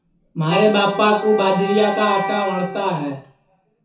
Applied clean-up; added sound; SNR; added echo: none; Wind instrument, woodwind instrument; 9 dB; reverberation time 0.7 s.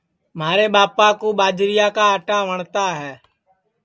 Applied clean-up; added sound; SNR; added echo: none; none; none; none.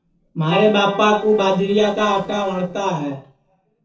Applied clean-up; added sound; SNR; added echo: neural separator model SepFormer DNS4.